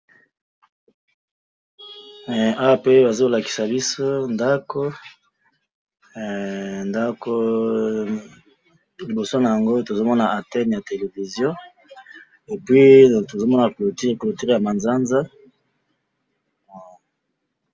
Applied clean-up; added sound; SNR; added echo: none; none; none; none.